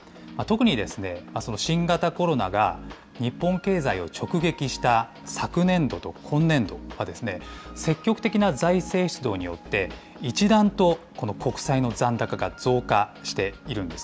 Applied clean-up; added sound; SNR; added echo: none; none; none; none.